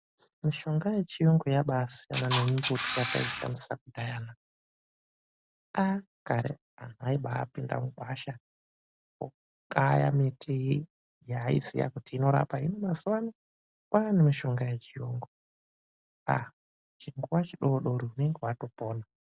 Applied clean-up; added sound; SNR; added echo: none; Camera; 3 dB; none.